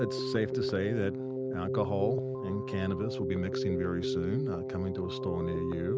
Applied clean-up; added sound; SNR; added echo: none; Keyboard (musical); 0 dB; none.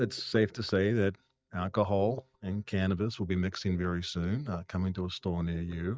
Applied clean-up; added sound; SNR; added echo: neural mask model DeepFilterNet 3.